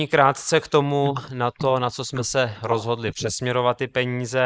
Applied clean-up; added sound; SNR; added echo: neural mask model Resemble Enhance denoiser.